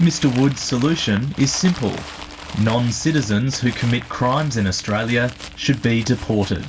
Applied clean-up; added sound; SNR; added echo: none; Crumpling, crinkling; 17 dB; reverberation time 0.2 s.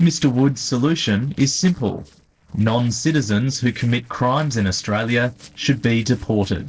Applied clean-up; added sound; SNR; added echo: neural separator model SepFormer DNS4.